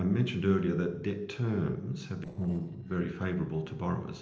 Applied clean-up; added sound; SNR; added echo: neural separator model SepFormer DNS4.